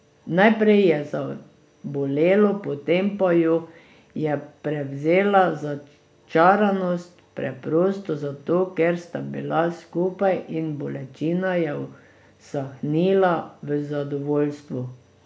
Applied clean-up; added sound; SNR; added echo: none; none; none; none.